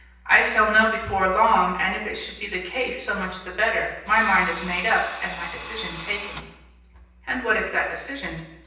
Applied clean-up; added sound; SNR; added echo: none; Drill; 15 dB; reverberation time 0.9 s.